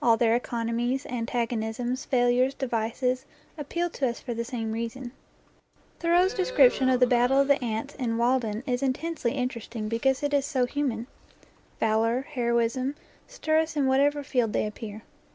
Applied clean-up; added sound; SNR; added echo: none; Crowd; 15 dB; none.